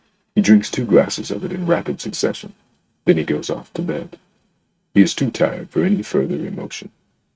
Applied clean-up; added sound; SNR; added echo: neural mask model RNNoise.